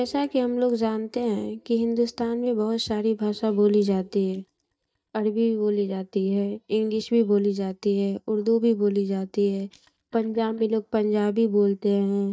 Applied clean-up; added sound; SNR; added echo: neural mask model DeepFilterNet 3.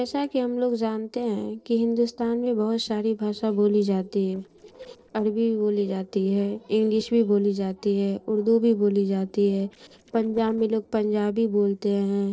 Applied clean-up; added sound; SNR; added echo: neural separator model SepFormer DNS4.